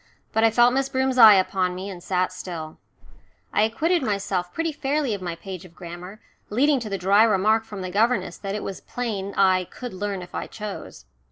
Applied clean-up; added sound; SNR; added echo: neural separator model SepFormer DNS4.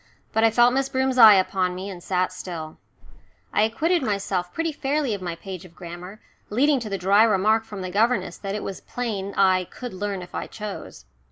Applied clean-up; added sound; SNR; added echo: none; Marimba, xylophone; 18 dB; none.